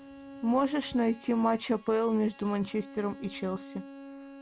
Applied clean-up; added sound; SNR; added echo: none; Bowed string instrument; 17 dB; none.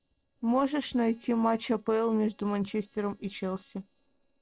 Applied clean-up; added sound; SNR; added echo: neural separator model SepFormer DNS4.